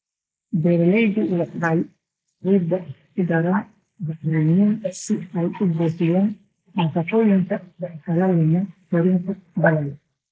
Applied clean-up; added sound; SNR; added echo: neural mask model Resemble Enhance denoiser.